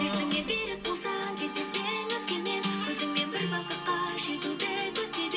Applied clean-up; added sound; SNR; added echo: none; Telephone; 15 dB; reverberation time 0.2 s.